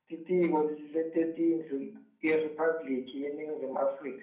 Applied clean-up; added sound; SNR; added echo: none; none; none; reverberation time 0.6 s.